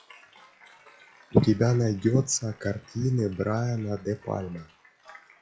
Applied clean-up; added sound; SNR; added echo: classical method log-MMSE.